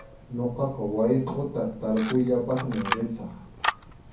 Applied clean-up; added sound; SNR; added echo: none; Camera; 8 dB; reverberation time 0.6 s.